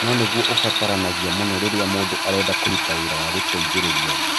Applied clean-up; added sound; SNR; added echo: none; Drill; -3 dB; none.